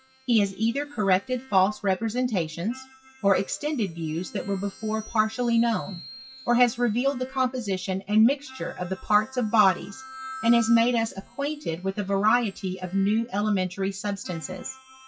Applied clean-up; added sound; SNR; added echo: classical method WPE with log-MMSE.